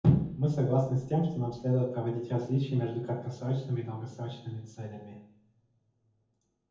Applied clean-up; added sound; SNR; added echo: none; none; none; reverberation time 0.7 s.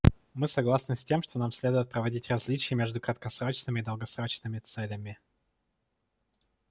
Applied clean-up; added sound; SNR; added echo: none; none; none; none.